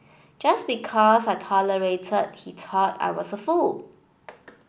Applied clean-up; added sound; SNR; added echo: none; none; none; none.